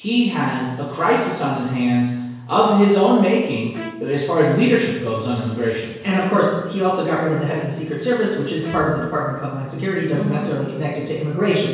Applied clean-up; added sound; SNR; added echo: none; Bowed string instrument; 19 dB; reverberation time 1.0 s.